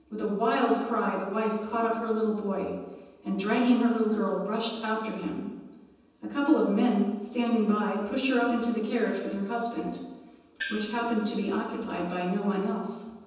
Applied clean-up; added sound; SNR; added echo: none; Gong; 7 dB; reverberation time 1.1 s.